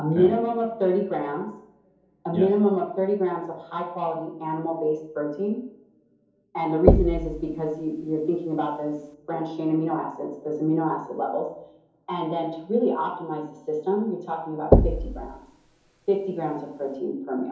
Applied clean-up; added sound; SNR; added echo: none; Knock / Wood; -2 dB; reverberation time 2.8 s.